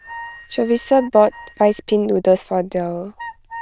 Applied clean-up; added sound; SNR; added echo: neural diffusion model UNIVERSE++.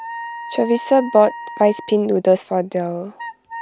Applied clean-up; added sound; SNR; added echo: none; Wind instrument, woodwind instrument; 14 dB; none.